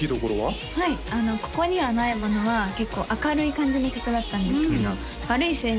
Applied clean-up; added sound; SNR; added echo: none; none; none; none.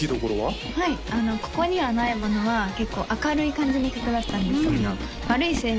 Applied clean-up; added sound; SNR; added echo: none; Tools; 12 dB; none.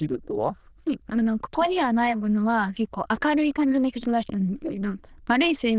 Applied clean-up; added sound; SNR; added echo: neural diffusion model UNIVERSE++.